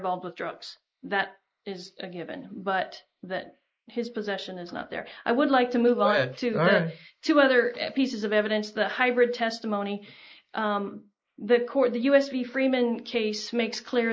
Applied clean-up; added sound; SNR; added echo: neural mask model Resemble Enhance denoiser.